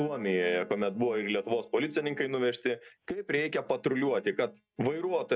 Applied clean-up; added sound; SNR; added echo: neural mask model DeepFilterNet 3.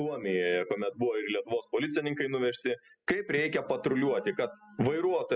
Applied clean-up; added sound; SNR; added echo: classical method spectral subtraction.